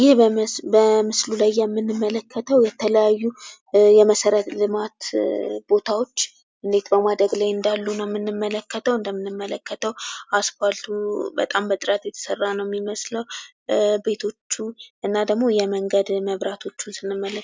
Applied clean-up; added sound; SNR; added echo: none; none; none; none.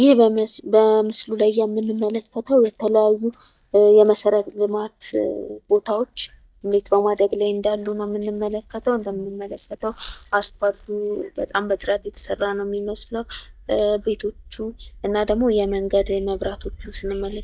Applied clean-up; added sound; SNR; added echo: neural mask model DeepFilterNet 3.